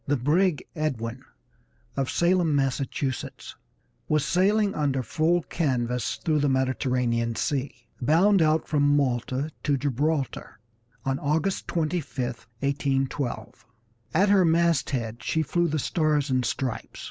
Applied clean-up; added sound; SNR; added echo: none; none; none; none.